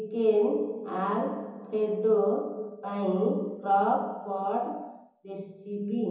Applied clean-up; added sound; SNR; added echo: none; none; none; reverberation time 0.6 s.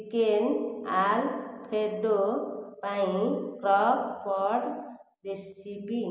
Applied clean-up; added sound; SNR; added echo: none; none; none; none.